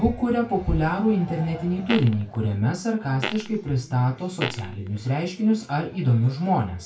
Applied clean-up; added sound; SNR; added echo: none; Fart; 11 dB; reverberation time 0.3 s.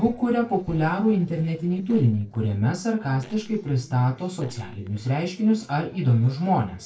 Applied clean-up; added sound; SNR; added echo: neural separator model SepFormer DNS4.